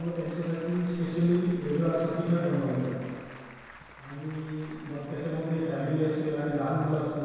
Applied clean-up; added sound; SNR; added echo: none; Applause; 19 dB; reverberation time 2.0 s.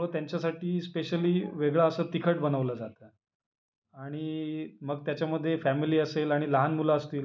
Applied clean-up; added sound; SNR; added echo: none; none; none; none.